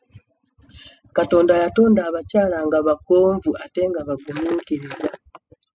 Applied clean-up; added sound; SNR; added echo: classical method spectral subtraction.